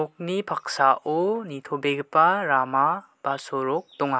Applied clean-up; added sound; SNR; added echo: none; none; none; none.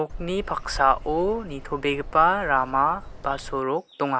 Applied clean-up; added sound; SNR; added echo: none; Bird vocalization, bird call, bird song; 12 dB; none.